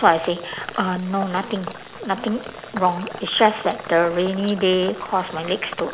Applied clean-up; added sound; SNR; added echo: none; Sink (filling or washing); 14 dB; none.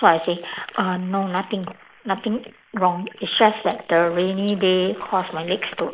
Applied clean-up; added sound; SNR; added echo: neural mask model Resemble Enhance denoiser.